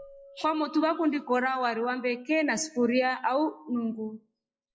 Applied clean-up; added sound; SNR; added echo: classical method log-MMSE.